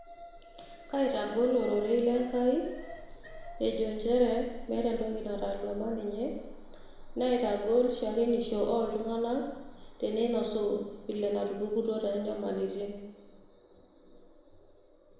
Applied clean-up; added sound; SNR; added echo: none; Alarm; 15 dB; reverberation time 1.0 s.